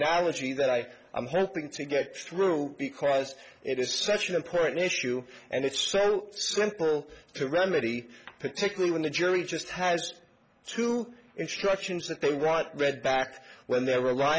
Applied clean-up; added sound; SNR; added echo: none; none; none; none.